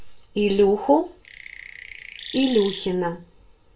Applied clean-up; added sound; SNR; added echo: none; Chirp, tweet; 14 dB; reverberation time 0.2 s.